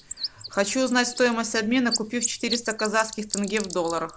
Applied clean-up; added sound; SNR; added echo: none; Bird; 9 dB; none.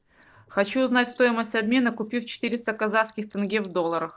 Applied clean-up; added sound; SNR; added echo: neural mask model DeepFilterNet 3.